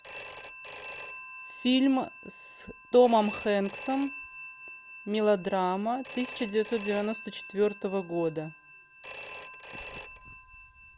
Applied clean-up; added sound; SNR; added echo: none; Telephone; 5 dB; none.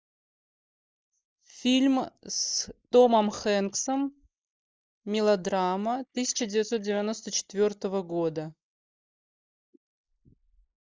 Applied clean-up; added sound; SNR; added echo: neural mask model Resemble Enhance denoiser.